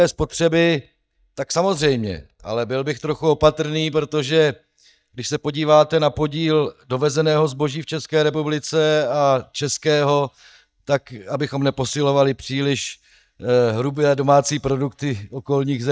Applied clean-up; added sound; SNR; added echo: neural mask model DeepFilterNet 3.